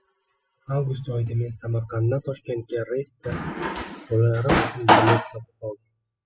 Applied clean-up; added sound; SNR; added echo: classical method spectral subtraction.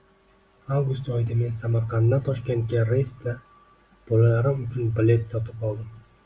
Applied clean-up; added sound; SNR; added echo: none; none; none; none.